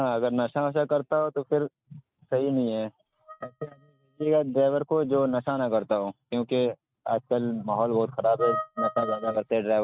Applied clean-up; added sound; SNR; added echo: neural mask model RNNoise.